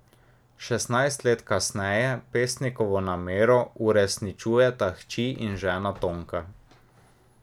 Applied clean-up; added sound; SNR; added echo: none; none; none; none.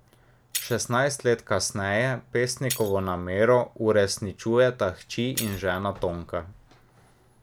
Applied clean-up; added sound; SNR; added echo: none; Shatter; 15 dB; none.